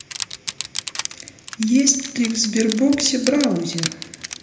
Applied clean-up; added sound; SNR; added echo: none; Crushing; 10 dB; reverberation time 0.8 s.